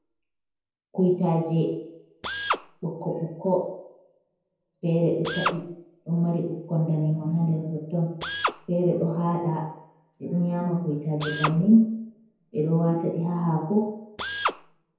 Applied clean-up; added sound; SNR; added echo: none; Drill; 11 dB; reverberation time 0.9 s.